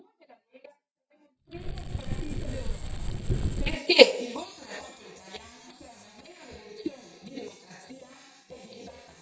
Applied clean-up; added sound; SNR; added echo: neural mask model DeepFilterNet 3.